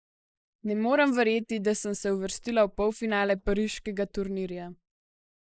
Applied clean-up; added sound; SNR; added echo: neural mask model Resemble Enhance denoiser.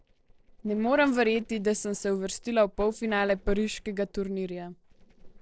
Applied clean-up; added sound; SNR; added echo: neural separator model SepFormer DNS4.